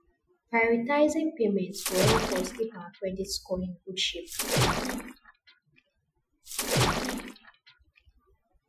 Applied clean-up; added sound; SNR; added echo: classical method Wiener filter.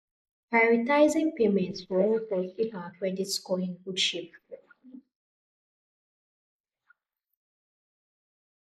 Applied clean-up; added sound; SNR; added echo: neural mask model Resemble Enhance denoiser.